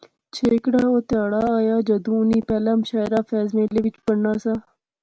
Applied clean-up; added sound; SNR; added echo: none; none; none; none.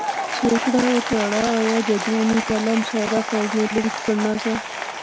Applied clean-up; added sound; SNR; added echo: none; Applause / Crowd; 6 dB; none.